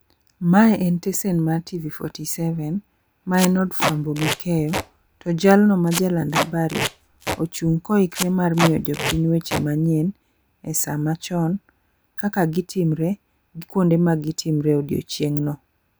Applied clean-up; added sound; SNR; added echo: none; Packing tape, duct tape; 6 dB; none.